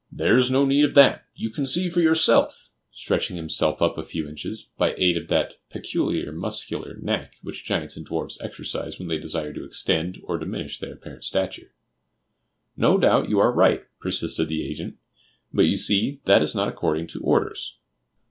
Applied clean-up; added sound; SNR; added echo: none; none; none; none.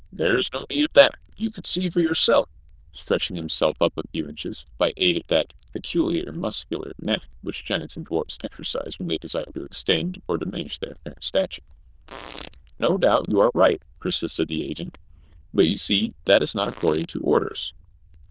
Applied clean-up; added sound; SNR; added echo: neural diffusion model UNIVERSE++.